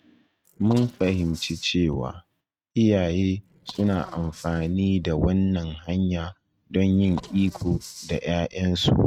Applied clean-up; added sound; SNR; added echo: neural mask model RNNoise.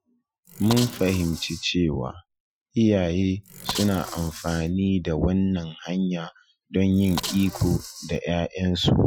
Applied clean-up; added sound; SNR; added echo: classical method Wiener filter.